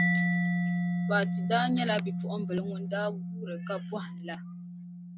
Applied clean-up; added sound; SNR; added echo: none; Mallet percussion; -3 dB; none.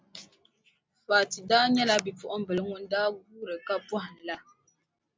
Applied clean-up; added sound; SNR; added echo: none; none; none; none.